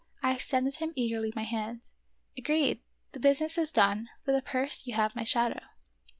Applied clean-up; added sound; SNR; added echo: none; none; none; none.